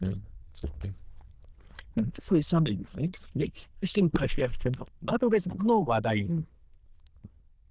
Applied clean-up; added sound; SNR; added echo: neural diffusion model UNIVERSE++.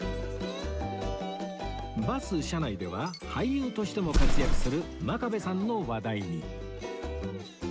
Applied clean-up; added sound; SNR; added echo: none; Explosion; 0 dB; none.